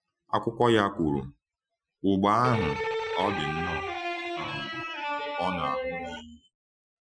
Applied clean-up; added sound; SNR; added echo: classical method Wiener filter.